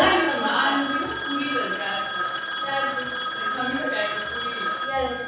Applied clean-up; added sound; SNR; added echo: none; Telephone; 2 dB; reverberation time 0.6 s.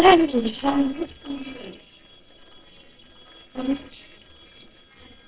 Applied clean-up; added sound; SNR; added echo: neural separator model SepFormer WHAMR!.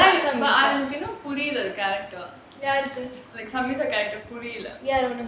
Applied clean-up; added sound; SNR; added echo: none; none; none; none.